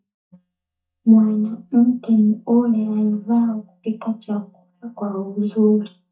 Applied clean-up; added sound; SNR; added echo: neural mask model DeepFilterNet 3.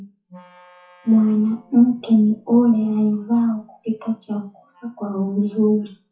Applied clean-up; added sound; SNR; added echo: classical method WPE with log-MMSE.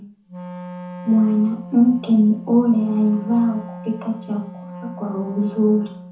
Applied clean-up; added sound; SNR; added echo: none; Wind instrument, woodwind instrument; 15 dB; reverberation time 0.7 s.